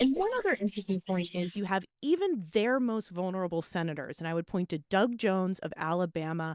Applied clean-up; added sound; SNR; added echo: neural mask model Resemble Enhance denoiser.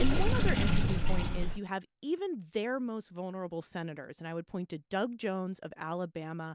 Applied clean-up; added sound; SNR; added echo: none; Sink (filling or washing) / Water; -5 dB; none.